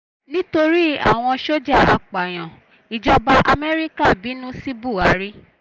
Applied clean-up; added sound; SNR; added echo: none; none; none; none.